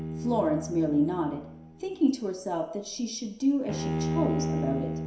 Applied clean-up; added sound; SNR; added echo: none; Bowed string instrument; 5 dB; reverberation time 0.7 s.